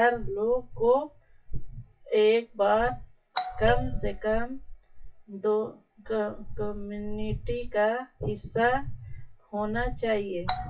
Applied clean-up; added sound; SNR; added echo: classical method WPE with log-MMSE.